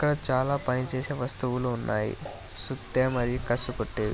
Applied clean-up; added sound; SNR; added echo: none; none; none; none.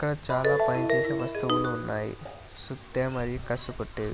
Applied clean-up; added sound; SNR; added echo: none; Ringtone; -3 dB; none.